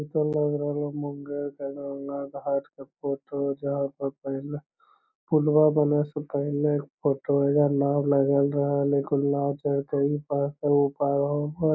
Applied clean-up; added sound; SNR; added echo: none; none; none; none.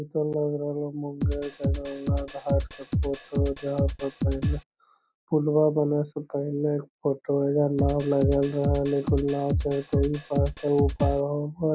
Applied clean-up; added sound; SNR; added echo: none; Drum kit; 1 dB; none.